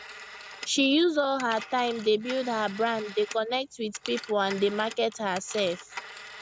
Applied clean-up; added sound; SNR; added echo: none; Telephone; 15 dB; none.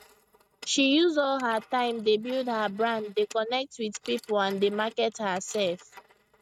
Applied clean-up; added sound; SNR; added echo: neural mask model RNNoise.